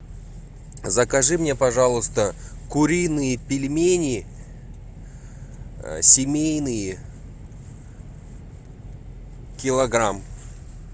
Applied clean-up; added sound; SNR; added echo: none; none; none; none.